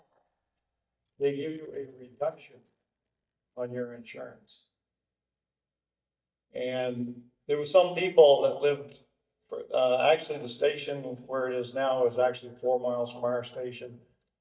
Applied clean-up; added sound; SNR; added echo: neural mask model DeepFilterNet 3.